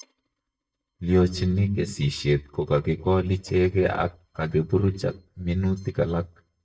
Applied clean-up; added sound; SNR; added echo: neural mask model DeepFilterNet 3.